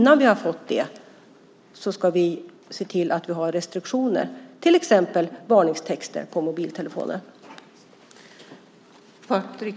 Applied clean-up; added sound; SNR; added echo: none; none; none; none.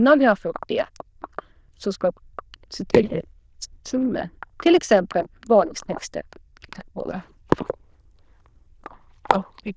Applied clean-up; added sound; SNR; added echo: neural diffusion model UNIVERSE++.